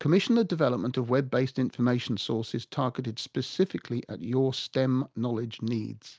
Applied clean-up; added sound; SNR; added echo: none; none; none; none.